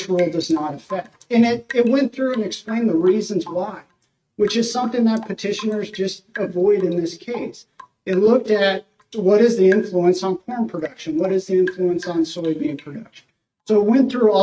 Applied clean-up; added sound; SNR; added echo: neural mask model RNNoise.